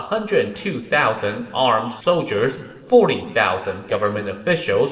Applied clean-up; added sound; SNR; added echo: neural separator model SepFormer DNS4.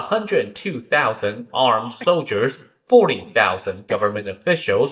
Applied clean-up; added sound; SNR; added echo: neural mask model DeepFilterNet 3.